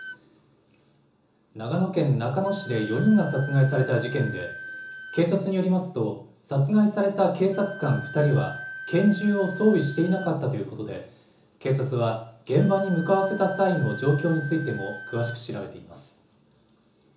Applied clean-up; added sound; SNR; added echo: none; Wind instrument, woodwind instrument; 16 dB; reverberation time 0.7 s.